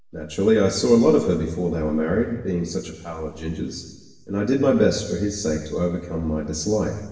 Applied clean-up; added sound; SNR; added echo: none; none; none; reverberation time 1.2 s.